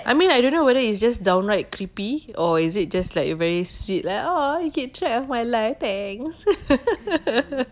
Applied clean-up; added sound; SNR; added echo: none; none; none; none.